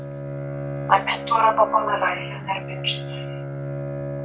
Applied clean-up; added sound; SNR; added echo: none; Bowed string instrument; 6 dB; none.